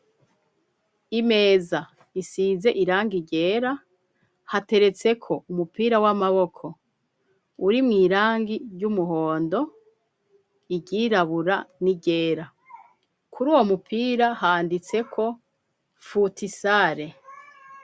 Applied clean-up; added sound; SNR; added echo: none; none; none; none.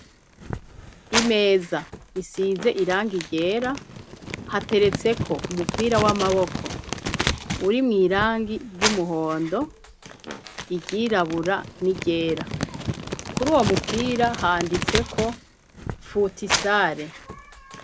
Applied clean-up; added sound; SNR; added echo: none; Crumpling, crinkling; 6 dB; none.